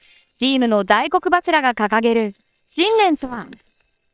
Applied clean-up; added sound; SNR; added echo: neural separator model SepFormer WHAM!.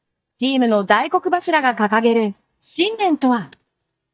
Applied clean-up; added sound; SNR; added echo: neural mask model DeepFilterNet 3.